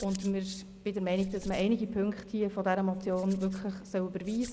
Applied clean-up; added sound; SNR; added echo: none; Hands; 19 dB; none.